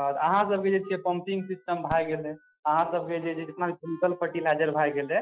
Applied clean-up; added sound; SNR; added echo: classical method Wiener filter.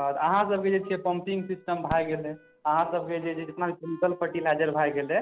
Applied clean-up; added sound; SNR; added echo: none; Fireworks + Wind instrument, woodwind instrument; 20 dB; none.